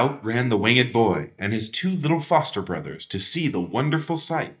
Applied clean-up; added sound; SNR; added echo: neural mask model DeepFilterNet 3.